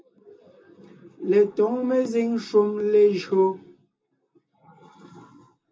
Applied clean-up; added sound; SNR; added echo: none; none; none; reverberation time 0.2 s.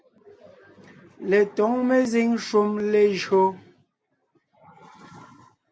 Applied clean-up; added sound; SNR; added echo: none; none; none; none.